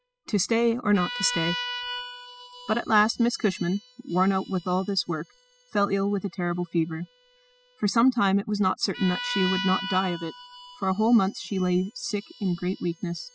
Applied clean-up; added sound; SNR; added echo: classical method spectral subtraction.